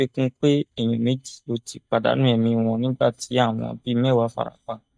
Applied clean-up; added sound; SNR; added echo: neural mask model DeepFilterNet 3.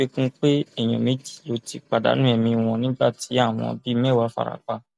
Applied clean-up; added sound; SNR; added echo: none; none; none; none.